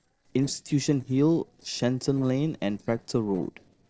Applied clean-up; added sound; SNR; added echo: neural separator model SepFormer DNS4.